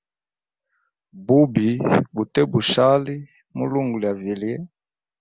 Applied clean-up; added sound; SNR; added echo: none; none; none; none.